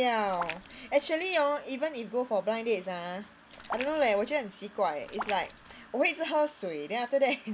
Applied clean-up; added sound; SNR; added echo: none; Raindrop; 13 dB; none.